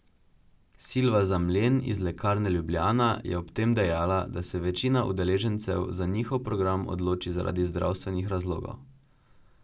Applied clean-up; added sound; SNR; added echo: none; none; none; none.